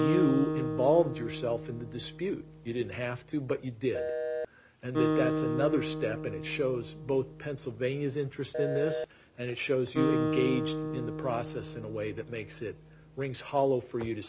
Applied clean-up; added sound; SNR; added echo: none; Acoustic guitar + Telephone; 3 dB; none.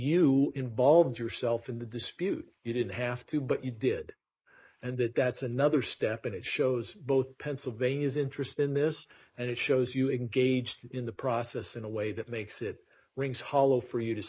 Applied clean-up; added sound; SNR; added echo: neural mask model Resemble Enhance denoiser.